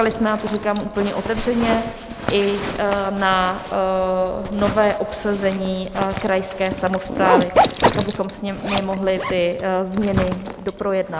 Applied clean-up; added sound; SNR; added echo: none; Zipper (clothing); 4 dB; none.